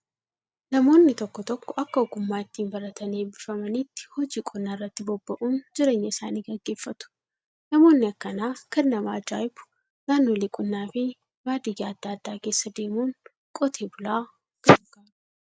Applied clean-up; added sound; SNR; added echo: none; none; none; none.